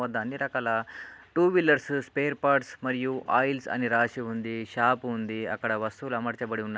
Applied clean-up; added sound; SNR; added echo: none; none; none; none.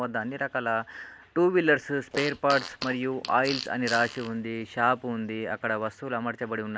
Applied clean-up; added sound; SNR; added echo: none; Fart; 12 dB; none.